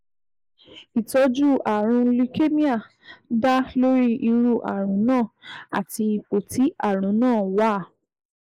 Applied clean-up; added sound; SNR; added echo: neural mask model Resemble Enhance denoiser.